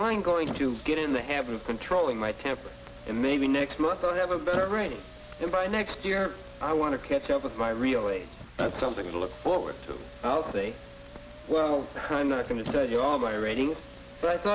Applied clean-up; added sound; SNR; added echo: none; Squeak; 16 dB; none.